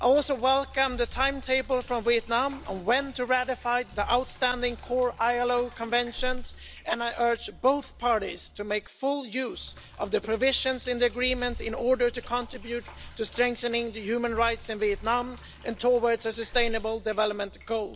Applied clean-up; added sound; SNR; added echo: none; Sink (filling or washing); 13 dB; none.